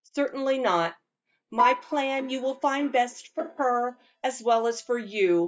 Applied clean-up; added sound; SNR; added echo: neural mask model DeepFilterNet 3.